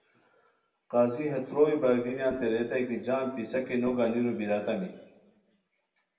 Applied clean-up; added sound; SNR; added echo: none; none; none; reverberation time 0.8 s.